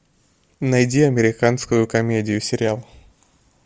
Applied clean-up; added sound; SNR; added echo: none; none; none; none.